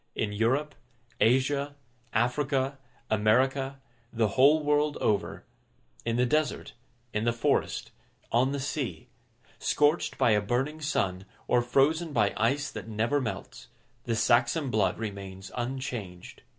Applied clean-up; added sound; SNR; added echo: none; none; none; none.